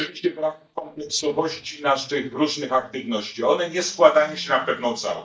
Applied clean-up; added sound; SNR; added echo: neural mask model DeepFilterNet 3.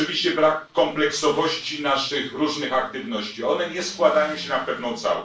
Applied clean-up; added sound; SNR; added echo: neural separator model SepFormer DNS4.